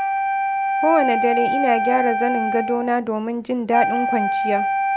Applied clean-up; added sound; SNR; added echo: none; Wind instrument, woodwind instrument; 0 dB; none.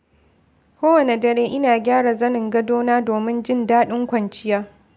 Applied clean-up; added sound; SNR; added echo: none; none; none; none.